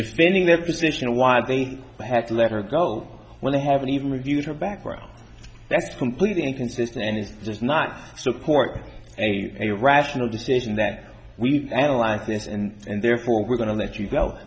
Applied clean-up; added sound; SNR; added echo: none; none; none; none.